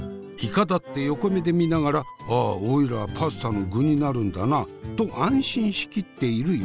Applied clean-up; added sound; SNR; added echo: none; none; none; none.